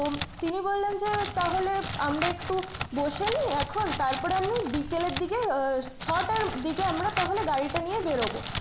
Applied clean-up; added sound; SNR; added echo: none; Crackle; 4 dB; none.